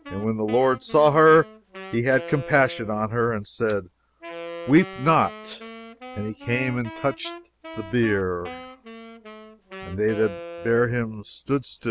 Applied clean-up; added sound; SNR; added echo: none; Wind instrument, woodwind instrument; 16 dB; none.